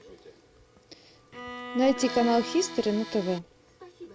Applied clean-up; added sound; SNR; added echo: none; Bowed string instrument + Accordion; 9 dB; none.